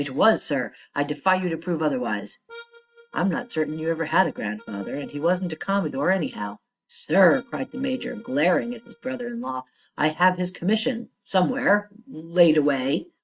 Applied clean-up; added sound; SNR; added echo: neural mask model RNNoise.